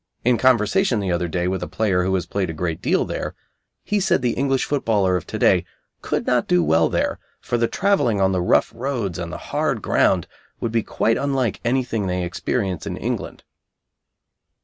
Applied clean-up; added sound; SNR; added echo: none; none; none; none.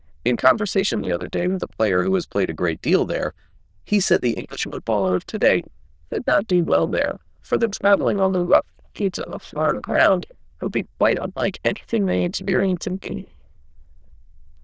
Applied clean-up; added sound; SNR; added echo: neural diffusion model UNIVERSE++.